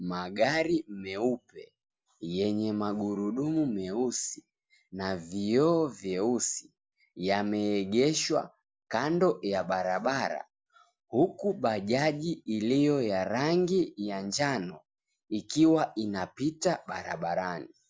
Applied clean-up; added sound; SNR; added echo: none; none; none; none.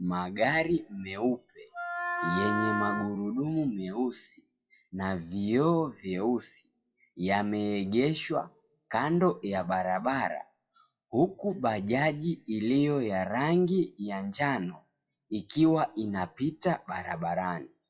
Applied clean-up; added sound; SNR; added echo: classical method WPE with log-MMSE.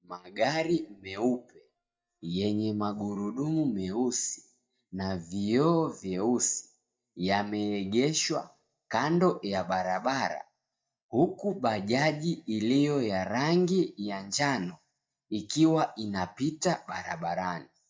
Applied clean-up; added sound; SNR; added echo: neural mask model DeepFilterNet 3.